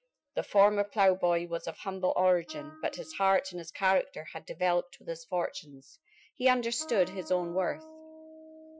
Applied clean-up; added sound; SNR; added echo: classical method Wiener filter.